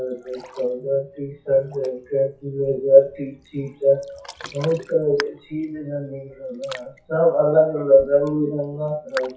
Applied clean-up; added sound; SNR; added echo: classical method WPE with log-MMSE.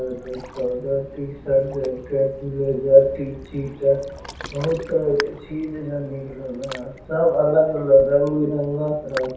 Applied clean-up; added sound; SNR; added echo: none; Ocean; 18 dB; reverberation time 0.6 s.